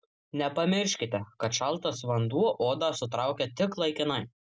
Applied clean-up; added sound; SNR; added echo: none; none; none; none.